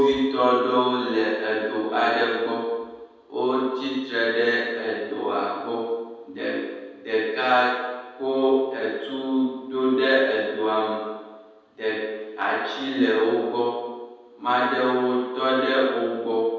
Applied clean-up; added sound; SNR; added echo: none; none; none; reverberation time 1.2 s.